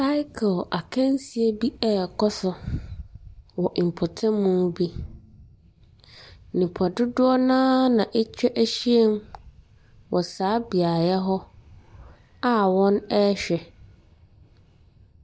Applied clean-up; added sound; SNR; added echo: none; none; none; none.